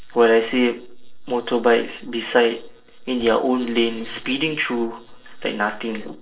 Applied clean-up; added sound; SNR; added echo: neural separator model SepFormer DNS4.